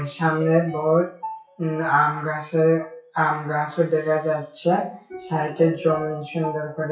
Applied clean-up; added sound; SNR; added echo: classical method WPE with log-MMSE.